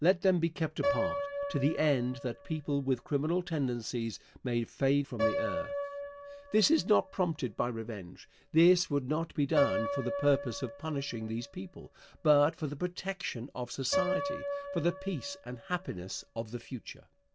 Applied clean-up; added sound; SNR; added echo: none; Piano; 7 dB; none.